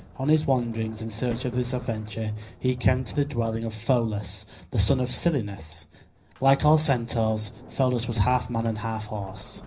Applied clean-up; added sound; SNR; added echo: none; Sliding door; 19 dB; reverberation time 0.5 s.